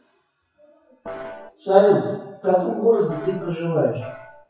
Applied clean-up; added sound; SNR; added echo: classical method WPE with log-MMSE.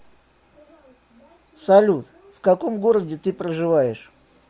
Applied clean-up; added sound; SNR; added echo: none; none; none; none.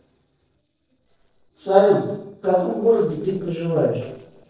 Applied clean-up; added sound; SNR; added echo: neural separator model SepFormer DNS4.